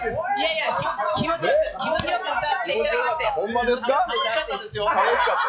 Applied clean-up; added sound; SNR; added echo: classical method log-MMSE.